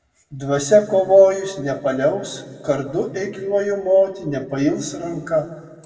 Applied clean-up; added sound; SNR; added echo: none; none; none; reverberation time 1.3 s.